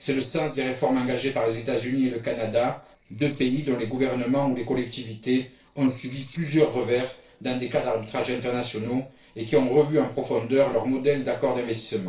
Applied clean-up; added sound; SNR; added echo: neural separator model SepFormer DNS4.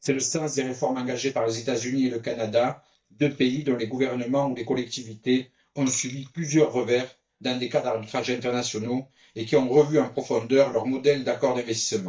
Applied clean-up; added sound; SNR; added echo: neural mask model DeepFilterNet 3.